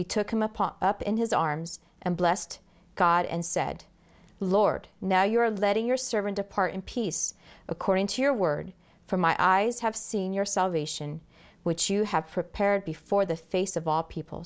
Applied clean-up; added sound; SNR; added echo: none; none; none; none.